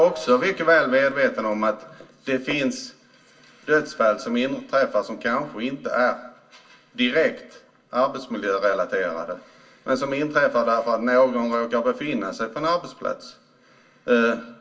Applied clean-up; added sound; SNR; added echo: none; none; none; reverberation time 0.2 s.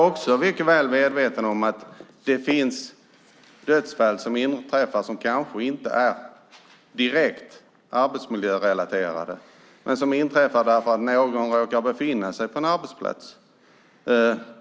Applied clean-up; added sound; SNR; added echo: none; none; none; none.